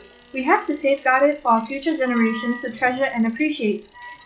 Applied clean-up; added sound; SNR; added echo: classical method log-MMSE.